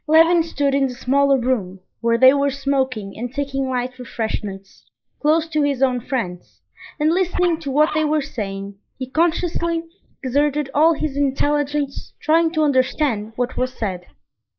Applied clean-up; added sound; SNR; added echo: neural mask model Resemble Enhance denoiser.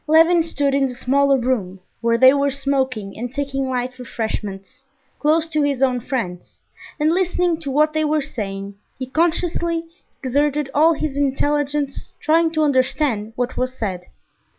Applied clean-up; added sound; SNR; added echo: none; none; none; none.